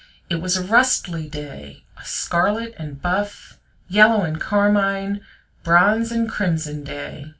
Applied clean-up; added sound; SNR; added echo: none; none; none; reverberation time 0.2 s.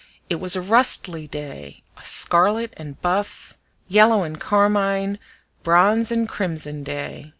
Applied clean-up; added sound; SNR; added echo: none; none; none; none.